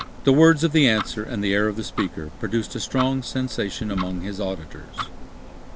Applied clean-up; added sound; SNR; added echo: none; Tick-tock; 11 dB; none.